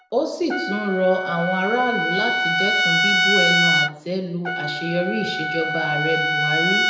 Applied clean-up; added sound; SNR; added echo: none; Trumpet; -2 dB; reverberation time 0.7 s.